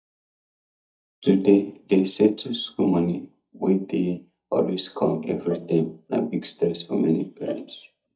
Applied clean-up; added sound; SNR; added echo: neural mask model DeepFilterNet 3.